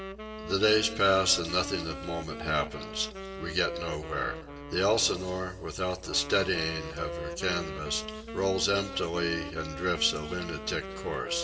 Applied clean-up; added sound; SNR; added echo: none; Wind instrument, woodwind instrument; 10 dB; reverberation time 1.8 s.